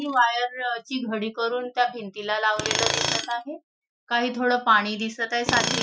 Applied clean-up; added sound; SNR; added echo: classical method Wiener filter.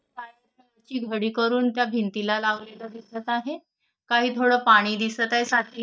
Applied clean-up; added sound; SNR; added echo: neural mask model DeepFilterNet 3.